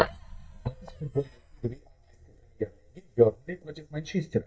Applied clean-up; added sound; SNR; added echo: neural mask model DeepFilterNet 3.